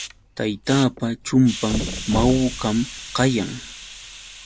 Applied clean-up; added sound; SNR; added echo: none; Hiss + Thump, thud; 9 dB; none.